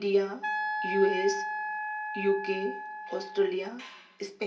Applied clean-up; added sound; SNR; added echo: none; Wind instrument, woodwind instrument; 4 dB; reverberation time 0.3 s.